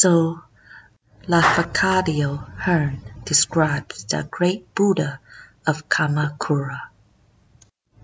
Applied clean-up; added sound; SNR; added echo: none; Clapping; 11 dB; none.